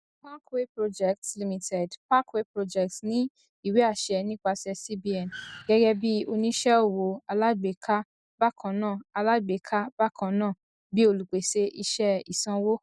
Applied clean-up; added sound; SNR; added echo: neural mask model DeepFilterNet 3.